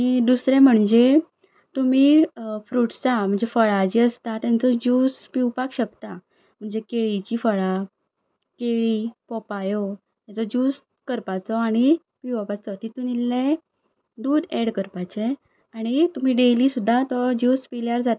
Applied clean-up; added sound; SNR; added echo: none; none; none; none.